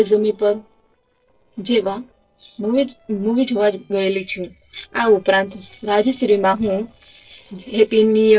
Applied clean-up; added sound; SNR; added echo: neural separator model SepFormer DNS4.